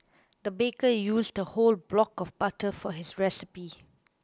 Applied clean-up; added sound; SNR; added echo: none; none; none; none.